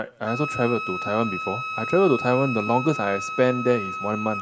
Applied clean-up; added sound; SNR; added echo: none; Wind instrument, woodwind instrument; 7 dB; reverberation time 1.1 s.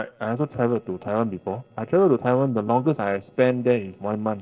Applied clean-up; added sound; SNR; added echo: neural separator model SepFormer DNS4.